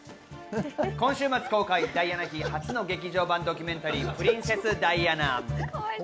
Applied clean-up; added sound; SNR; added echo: none; none; none; none.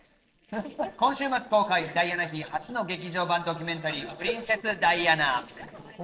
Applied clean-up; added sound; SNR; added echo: neural separator model SepFormer DNS4.